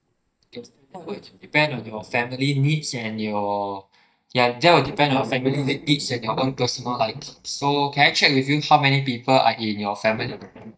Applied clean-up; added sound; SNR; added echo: neural mask model DeepFilterNet 3.